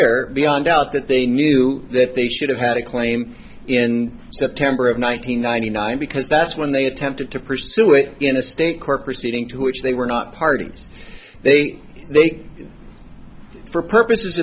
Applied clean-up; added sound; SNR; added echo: none; none; none; none.